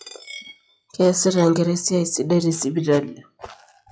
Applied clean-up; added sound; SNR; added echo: classical method log-MMSE.